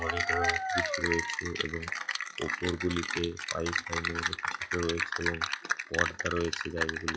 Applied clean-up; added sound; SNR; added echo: classical method log-MMSE.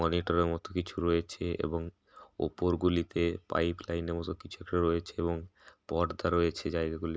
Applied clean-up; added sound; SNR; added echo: none; none; none; none.